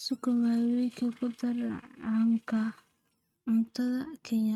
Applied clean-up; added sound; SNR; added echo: neural mask model RNNoise.